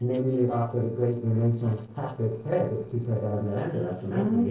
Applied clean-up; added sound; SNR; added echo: neural separator model SepFormer DNS4.